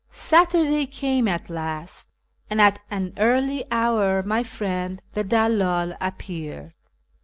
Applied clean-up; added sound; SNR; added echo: none; none; none; none.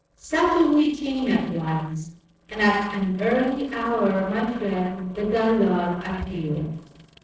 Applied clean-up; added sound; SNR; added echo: neural separator model SepFormer DNS4.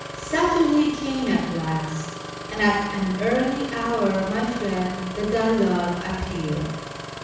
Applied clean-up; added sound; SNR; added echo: none; Engine starting; 11 dB; reverberation time 1.1 s.